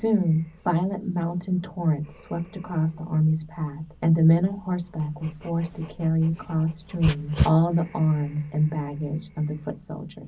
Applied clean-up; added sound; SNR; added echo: none; Dog; 13 dB; reverberation time 0.4 s.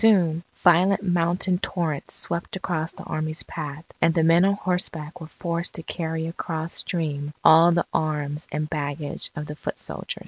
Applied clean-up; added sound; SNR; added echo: none; none; none; none.